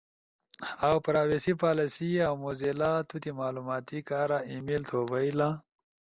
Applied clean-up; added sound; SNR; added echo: none; none; none; none.